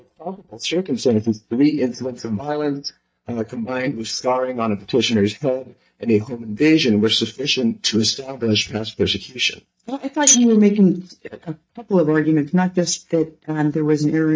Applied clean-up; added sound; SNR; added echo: neural mask model DeepFilterNet 3.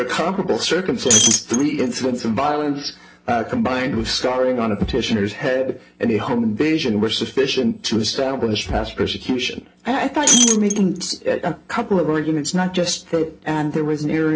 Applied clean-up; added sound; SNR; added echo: none; Shatter; -2 dB; reverberation time 0.3 s.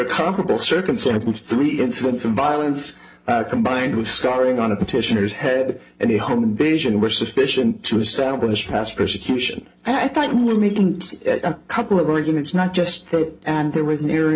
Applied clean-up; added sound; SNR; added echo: neural separator model SepFormer DNS4.